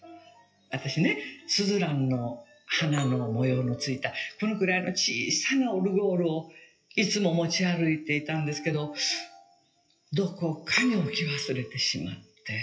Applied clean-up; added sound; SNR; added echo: classical method WPE with log-MMSE.